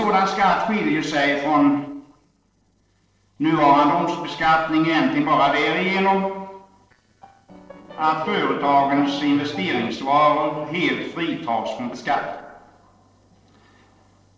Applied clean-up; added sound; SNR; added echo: neural separator model SepFormer DNS4.